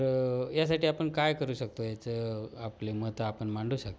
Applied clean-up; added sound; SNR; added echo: none; none; none; none.